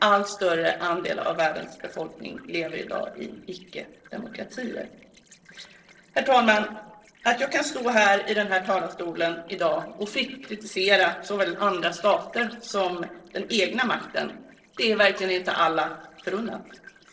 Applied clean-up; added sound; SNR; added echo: neural separator model SepFormer DNS4.